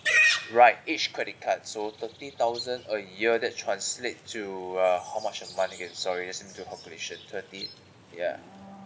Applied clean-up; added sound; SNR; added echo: none; Livestock, farm animals, working animals; 5 dB; none.